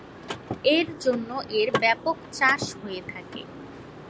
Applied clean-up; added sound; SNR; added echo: none; Mechanisms / Car; 10 dB; none.